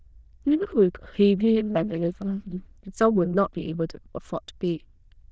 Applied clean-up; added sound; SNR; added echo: neural diffusion model UNIVERSE++.